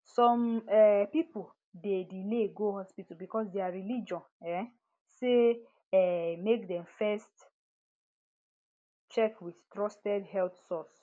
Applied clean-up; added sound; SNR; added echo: none; none; none; none.